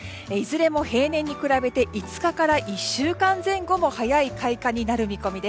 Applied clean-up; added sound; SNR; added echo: none; none; none; none.